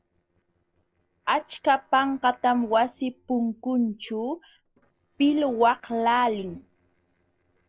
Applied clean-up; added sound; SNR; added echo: neural separator model SepFormer DNS4.